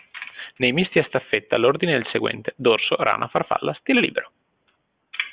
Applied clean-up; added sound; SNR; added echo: none; none; none; none.